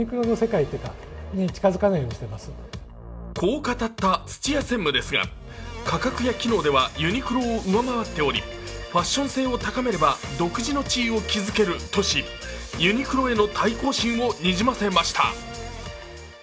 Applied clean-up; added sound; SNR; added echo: none; none; none; reverberation time 0.3 s.